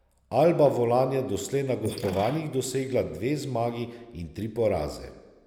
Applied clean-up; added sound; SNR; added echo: neural mask model Resemble Enhance denoiser.